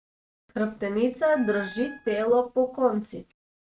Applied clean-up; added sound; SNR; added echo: neural mask model RNNoise.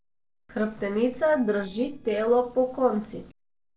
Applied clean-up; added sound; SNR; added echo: neural separator model SepFormer DNS4.